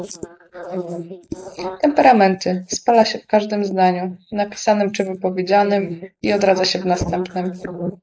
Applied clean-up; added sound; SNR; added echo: neural mask model Resemble Enhance denoiser.